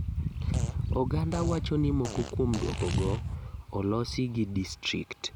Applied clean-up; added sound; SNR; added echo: none; Fart; 15 dB; none.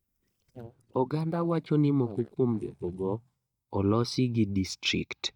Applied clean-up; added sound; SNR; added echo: neural mask model DeepFilterNet 3.